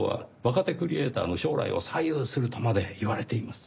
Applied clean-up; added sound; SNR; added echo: none; none; none; none.